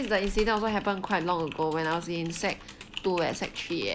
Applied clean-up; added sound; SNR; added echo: none; Typing; 12 dB; none.